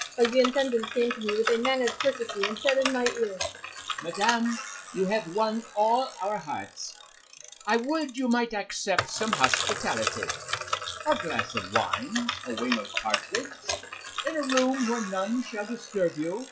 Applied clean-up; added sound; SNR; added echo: classical method WPE with log-MMSE.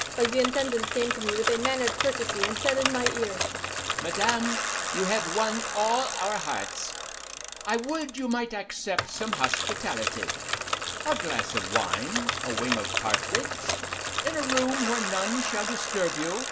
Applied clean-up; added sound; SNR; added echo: none; Bicycle; 0 dB; reverberation time 2.3 s.